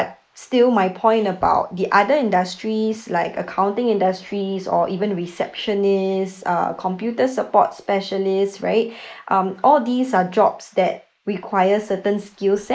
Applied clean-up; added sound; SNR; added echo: neural mask model Resemble Enhance denoiser.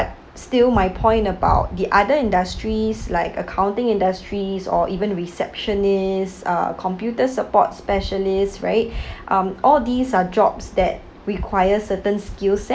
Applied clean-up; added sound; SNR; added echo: none; none; none; none.